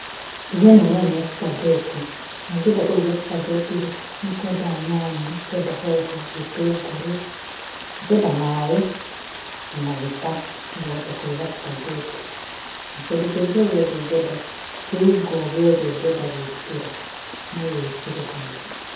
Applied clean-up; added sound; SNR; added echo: none; Rain; 12 dB; reverberation time 0.7 s.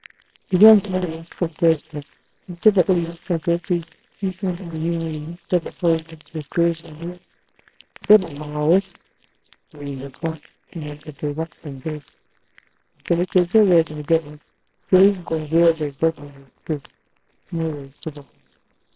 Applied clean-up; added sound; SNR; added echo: neural separator model SepFormer WHAMR!.